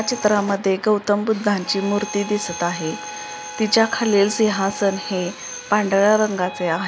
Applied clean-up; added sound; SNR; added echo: none; Wind instrument, woodwind instrument + Drill; 14 dB; none.